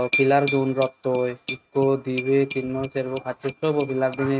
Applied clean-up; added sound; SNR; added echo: neural mask model RNNoise.